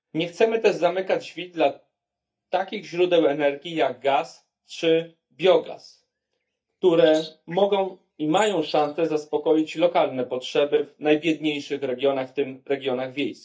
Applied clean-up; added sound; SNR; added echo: neural mask model DeepFilterNet 3.